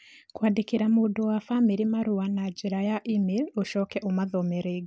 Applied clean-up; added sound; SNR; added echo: none; none; none; none.